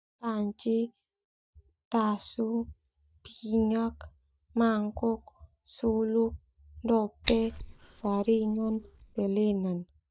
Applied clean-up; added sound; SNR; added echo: neural mask model DeepFilterNet 3.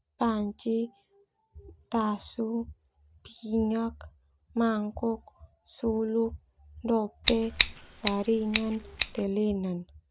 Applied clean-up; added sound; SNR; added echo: none; Scissors; 1 dB; none.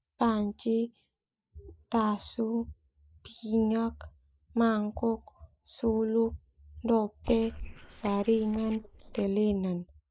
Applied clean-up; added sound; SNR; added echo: neural mask model Resemble Enhance denoiser.